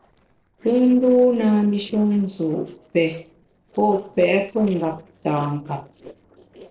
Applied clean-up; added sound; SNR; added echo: neural separator model SepFormer DNS4.